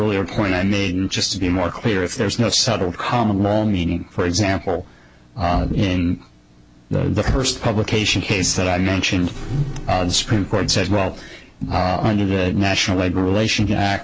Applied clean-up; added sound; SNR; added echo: none; none; none; none.